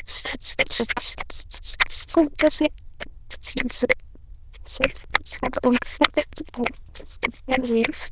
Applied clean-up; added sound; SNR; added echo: neural diffusion model UNIVERSE++.